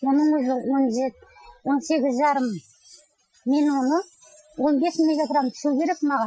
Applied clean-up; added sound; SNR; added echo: classical method Wiener filter.